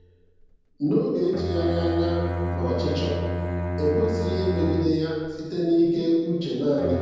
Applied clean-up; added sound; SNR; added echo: none; Bowed string instrument; 4 dB; reverberation time 1.2 s.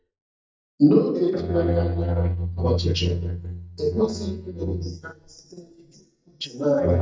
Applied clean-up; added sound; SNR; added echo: neural mask model DeepFilterNet 3.